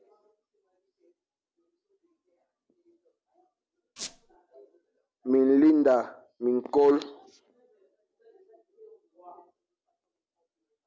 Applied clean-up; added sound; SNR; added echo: none; Squeak; 12 dB; none.